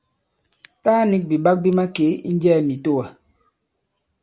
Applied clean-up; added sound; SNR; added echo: none; none; none; none.